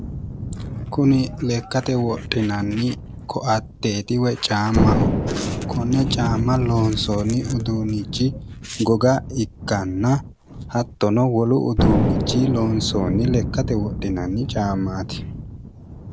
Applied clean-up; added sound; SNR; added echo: none; Thunder; 4 dB; none.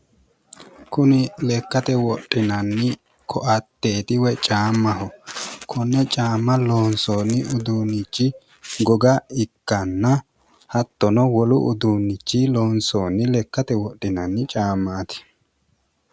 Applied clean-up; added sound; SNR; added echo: none; none; none; none.